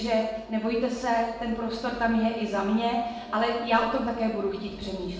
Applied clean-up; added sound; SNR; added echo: none; none; none; reverberation time 0.7 s.